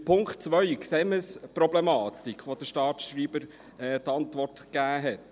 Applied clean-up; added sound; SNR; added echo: none; none; none; none.